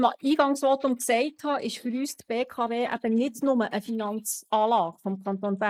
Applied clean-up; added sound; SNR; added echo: neural mask model Resemble Enhance denoiser.